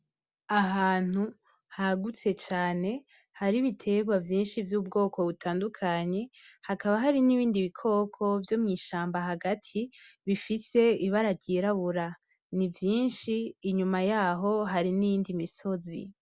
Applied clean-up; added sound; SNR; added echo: none; none; none; none.